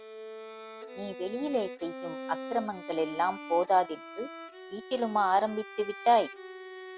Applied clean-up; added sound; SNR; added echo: none; Bowed string instrument; 12 dB; none.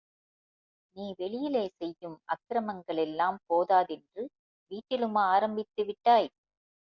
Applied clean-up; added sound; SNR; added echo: none; none; none; none.